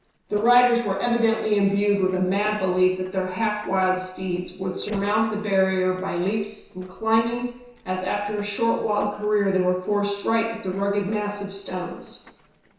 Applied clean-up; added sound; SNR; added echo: neural separator model SepFormer DNS4.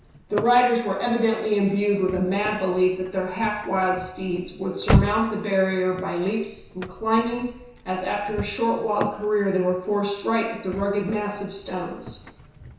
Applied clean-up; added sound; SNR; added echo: none; Slam / Car; 8 dB; reverberation time 0.7 s.